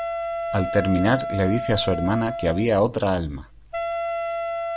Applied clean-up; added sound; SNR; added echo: none; Wind instrument, woodwind instrument; 5 dB; none.